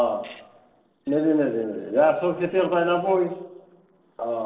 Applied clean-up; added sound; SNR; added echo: neural separator model SepFormer DNS4.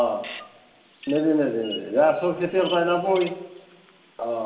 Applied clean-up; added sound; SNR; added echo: none; Bird vocalization, bird call, bird song; 18 dB; reverberation time 1.0 s.